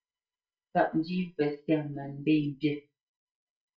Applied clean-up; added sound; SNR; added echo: neural mask model DeepFilterNet 3.